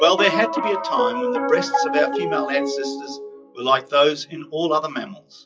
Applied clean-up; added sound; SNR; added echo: classical method WPE with log-MMSE.